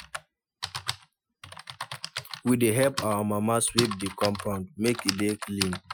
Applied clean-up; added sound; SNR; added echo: classical method Wiener filter.